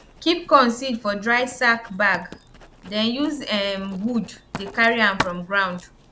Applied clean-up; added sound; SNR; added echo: none; Writing; 15 dB; none.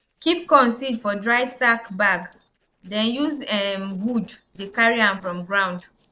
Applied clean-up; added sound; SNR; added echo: neural separator model SepFormer DNS4.